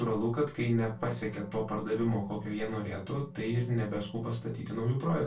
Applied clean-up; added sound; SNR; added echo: none; Wind instrument, woodwind instrument; 18 dB; reverberation time 0.2 s.